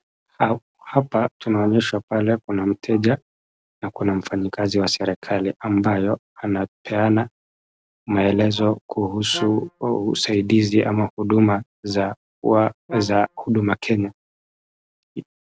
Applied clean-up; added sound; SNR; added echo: none; Brass instrument; 16 dB; none.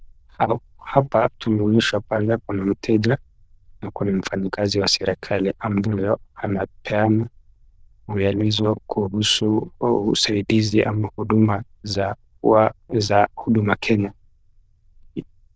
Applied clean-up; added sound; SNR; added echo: neural diffusion model UNIVERSE++.